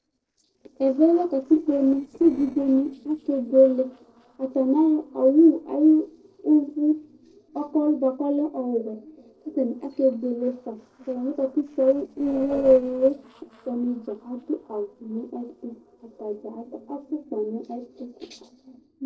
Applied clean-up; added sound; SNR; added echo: neural separator model SepFormer DNS4.